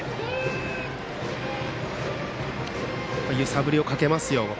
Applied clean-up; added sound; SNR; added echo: none; none; none; none.